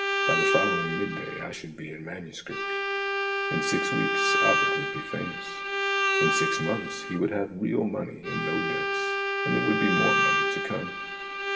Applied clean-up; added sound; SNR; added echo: none; Bowed string instrument; -4 dB; reverberation time 0.7 s.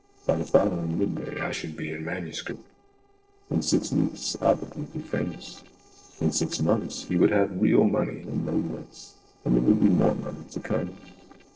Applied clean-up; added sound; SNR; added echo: neural separator model SepFormer DNS4.